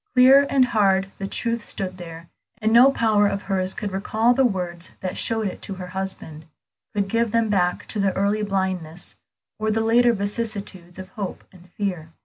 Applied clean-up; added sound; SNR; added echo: none; none; none; none.